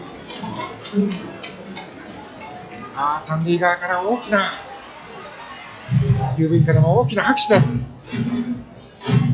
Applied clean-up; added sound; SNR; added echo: classical method log-MMSE.